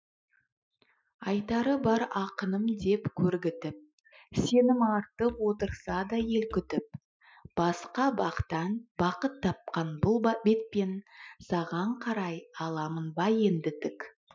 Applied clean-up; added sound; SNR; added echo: classical method Wiener filter.